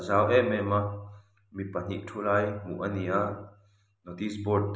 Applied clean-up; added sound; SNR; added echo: none; none; none; none.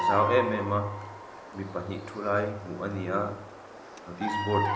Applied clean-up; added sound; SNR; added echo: none; Bird vocalization, bird call, bird song; 4 dB; none.